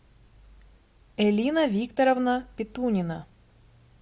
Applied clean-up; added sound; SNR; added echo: none; none; none; none.